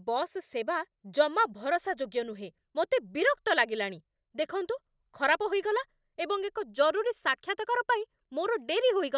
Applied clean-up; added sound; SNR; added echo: none; none; none; none.